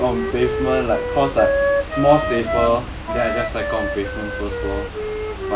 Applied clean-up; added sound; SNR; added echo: none; Wind instrument, woodwind instrument; 3 dB; none.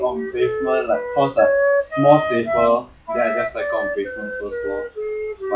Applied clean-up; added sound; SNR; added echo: classical method log-MMSE.